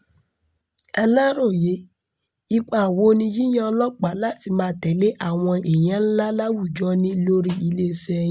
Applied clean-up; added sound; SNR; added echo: none; none; none; none.